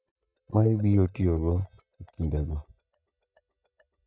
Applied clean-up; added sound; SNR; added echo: neural mask model DeepFilterNet 3.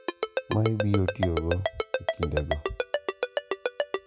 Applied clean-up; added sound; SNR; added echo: none; Ringtone; 0 dB; none.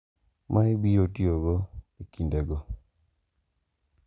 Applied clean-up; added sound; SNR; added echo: none; none; none; none.